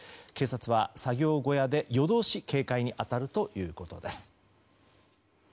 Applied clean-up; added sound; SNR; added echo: none; none; none; none.